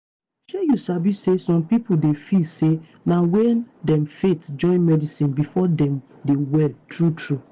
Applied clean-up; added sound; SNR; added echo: none; none; none; none.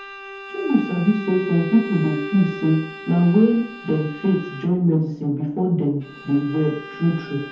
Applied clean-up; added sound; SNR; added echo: none; Bowed string instrument; 14 dB; reverberation time 0.6 s.